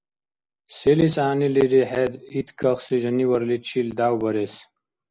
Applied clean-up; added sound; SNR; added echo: none; none; none; none.